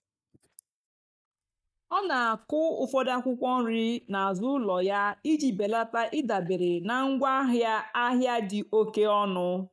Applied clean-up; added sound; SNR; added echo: neural mask model DeepFilterNet 3.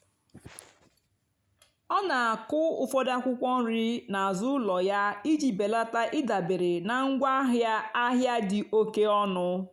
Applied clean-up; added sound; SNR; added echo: none; none; none; none.